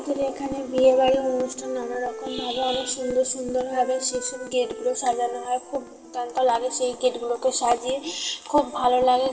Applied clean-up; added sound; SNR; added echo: none; Wind instrument, woodwind instrument; 18 dB; reverberation time 1.4 s.